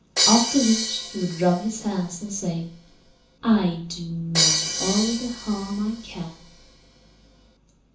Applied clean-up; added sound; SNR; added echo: none; Crash cymbal; 2 dB; reverberation time 0.9 s.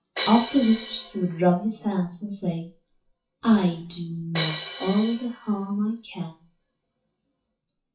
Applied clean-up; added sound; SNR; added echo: classical method WPE with log-MMSE.